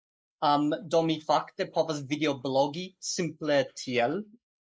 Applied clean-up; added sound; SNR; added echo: neural mask model Resemble Enhance denoiser.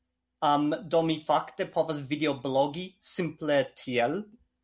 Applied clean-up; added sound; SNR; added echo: none; none; none; none.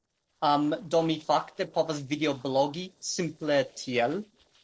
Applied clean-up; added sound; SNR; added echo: neural separator model SepFormer DNS4.